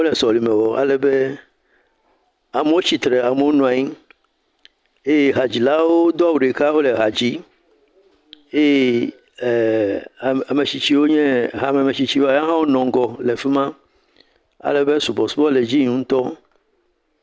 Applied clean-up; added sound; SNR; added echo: none; none; none; none.